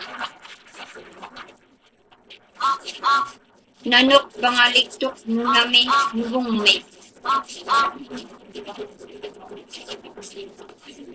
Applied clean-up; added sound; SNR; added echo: neural separator model SepFormer DNS4.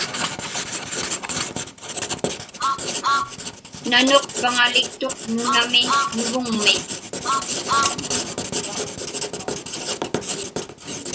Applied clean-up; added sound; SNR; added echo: none; Truck + Writing; 0 dB; none.